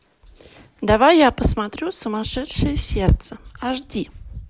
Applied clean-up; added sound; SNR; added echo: none; none; none; none.